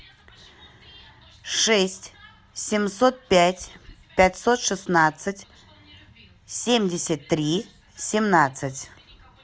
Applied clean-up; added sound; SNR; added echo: none; none; none; none.